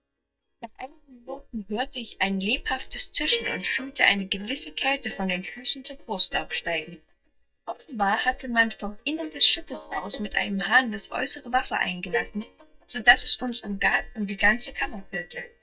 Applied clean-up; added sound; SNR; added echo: neural mask model DeepFilterNet 3.